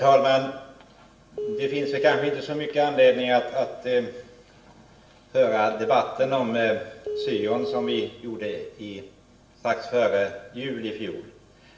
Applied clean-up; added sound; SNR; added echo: none; Telephone; 4 dB; reverberation time 0.6 s.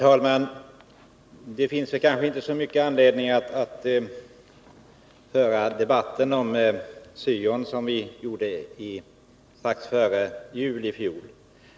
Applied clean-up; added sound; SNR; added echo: none; none; none; none.